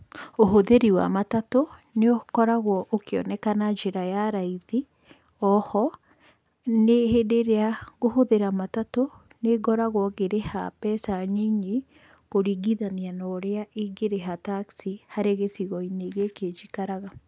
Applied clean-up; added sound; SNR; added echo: none; none; none; none.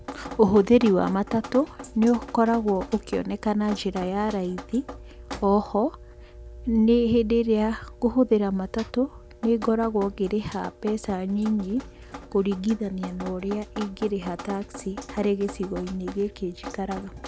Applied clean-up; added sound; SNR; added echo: none; Drip; 15 dB; none.